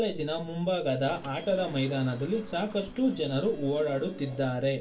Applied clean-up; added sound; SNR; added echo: none; Subway, metro, underground / Sliding door; 17 dB; reverberation time 0.2 s.